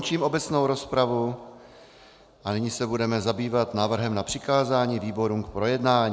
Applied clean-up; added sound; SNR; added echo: none; none; none; none.